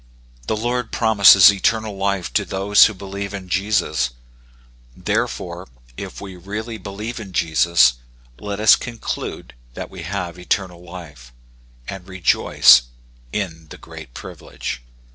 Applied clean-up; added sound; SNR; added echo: none; none; none; none.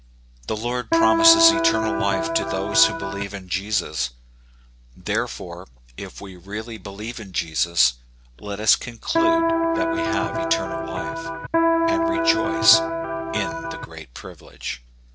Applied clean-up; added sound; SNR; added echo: none; Electric guitar; -4 dB; none.